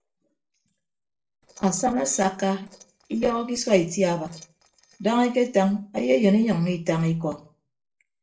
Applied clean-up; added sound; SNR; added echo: neural separator model SepFormer DNS4.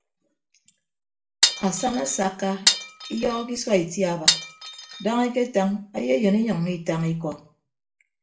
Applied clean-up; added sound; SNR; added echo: none; Glass; 0 dB; reverberation time 0.4 s.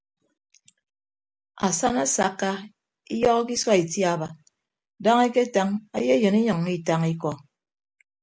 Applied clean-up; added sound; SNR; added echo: none; none; none; none.